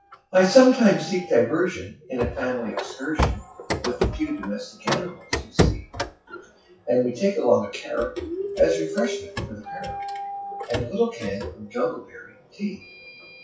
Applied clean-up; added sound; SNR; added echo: classical method WPE with log-MMSE.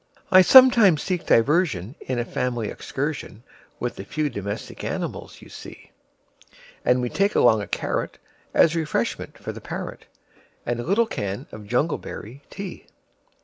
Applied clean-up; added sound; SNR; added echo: none; none; none; none.